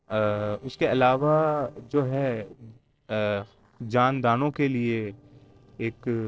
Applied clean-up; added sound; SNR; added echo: neural separator model SepFormer DNS4.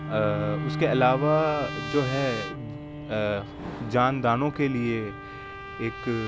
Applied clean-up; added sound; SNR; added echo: none; Trumpet + Bowed string instrument; 7 dB; none.